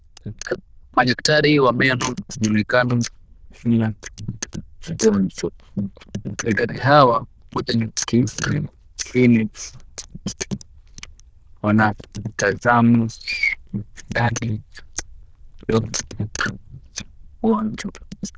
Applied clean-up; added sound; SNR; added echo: neural diffusion model UNIVERSE++.